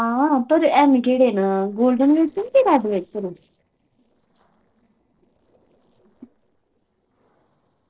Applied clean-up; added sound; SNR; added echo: neural separator model SepFormer DNS4.